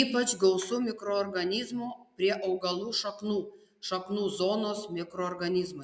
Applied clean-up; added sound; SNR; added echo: none; none; none; none.